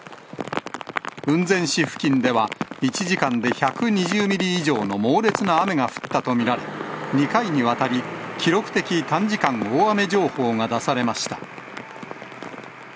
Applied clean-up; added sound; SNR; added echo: none; none; none; none.